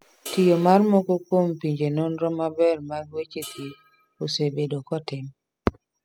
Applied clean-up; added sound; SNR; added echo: classical method spectral subtraction.